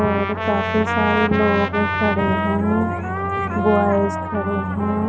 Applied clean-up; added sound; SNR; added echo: none; Trumpet; 4 dB; none.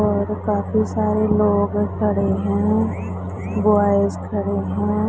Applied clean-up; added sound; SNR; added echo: none; none; none; none.